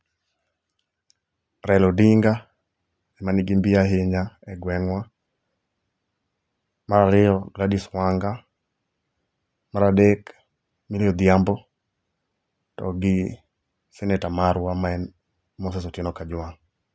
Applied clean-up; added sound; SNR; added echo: none; none; none; none.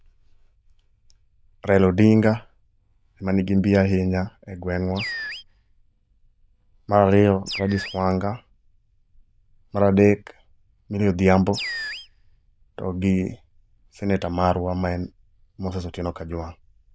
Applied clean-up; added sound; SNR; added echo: neural diffusion model UNIVERSE++.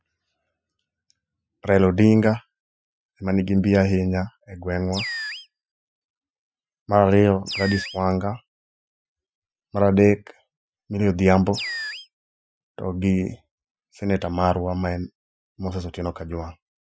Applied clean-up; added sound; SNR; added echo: classical method Wiener filter.